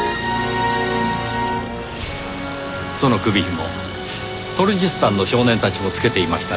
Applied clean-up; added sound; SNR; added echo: none; Sink (filling or washing) / Water tap, faucet; 16 dB; none.